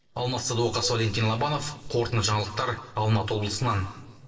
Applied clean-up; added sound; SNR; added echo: neural separator model SepFormer DNS4.